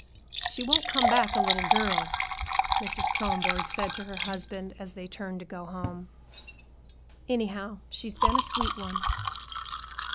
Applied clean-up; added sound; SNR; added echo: none; Liquid; -4 dB; none.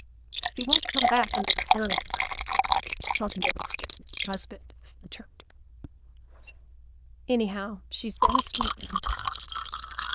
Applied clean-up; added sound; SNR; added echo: neural diffusion model UNIVERSE++.